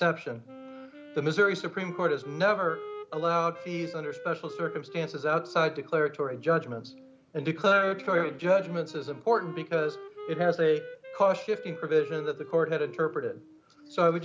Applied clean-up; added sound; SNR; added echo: none; Wind instrument, woodwind instrument; 16 dB; none.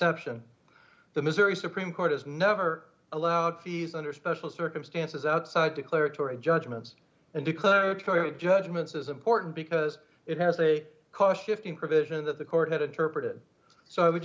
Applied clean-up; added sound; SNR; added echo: none; none; none; none.